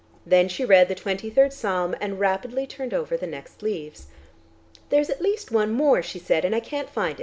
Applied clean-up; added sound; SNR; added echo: none; none; none; none.